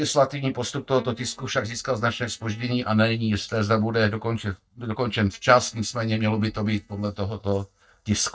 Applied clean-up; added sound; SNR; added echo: neural mask model DeepFilterNet 3.